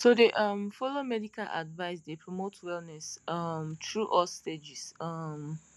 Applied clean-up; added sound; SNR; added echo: none; none; none; none.